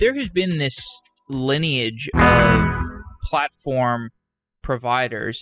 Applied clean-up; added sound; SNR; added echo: classical method spectral subtraction.